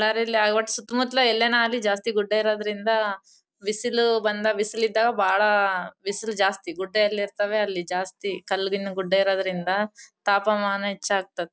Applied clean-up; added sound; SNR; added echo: none; none; none; none.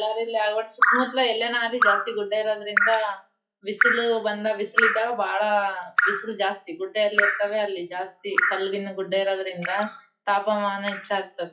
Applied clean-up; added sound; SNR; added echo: classical method WPE with log-MMSE.